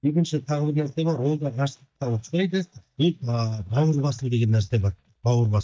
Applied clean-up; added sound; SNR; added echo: neural mask model DeepFilterNet 3.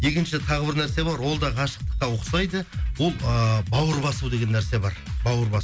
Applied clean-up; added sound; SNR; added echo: none; none; none; none.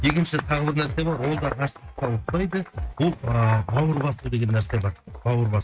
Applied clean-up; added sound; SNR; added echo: neural mask model RNNoise.